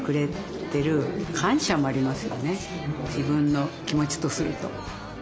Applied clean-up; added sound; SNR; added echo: none; none; none; none.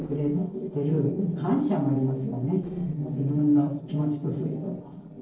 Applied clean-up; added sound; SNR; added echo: neural separator model SepFormer DNS4.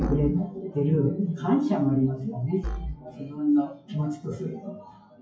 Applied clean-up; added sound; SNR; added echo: classical method WPE with log-MMSE.